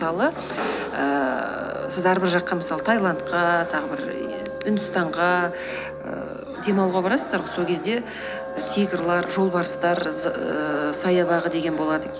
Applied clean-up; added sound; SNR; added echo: none; Wind instrument, woodwind instrument; 11 dB; none.